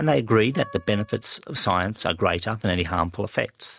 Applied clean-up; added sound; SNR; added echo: neural mask model RNNoise.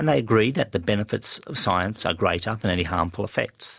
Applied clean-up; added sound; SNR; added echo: none; none; none; none.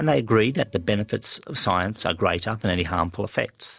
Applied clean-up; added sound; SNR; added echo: neural separator model SepFormer DNS4.